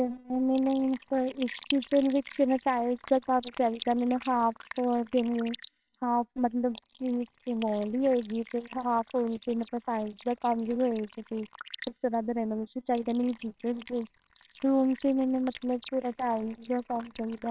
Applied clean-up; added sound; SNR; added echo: neural separator model SepFormer WHAMR!.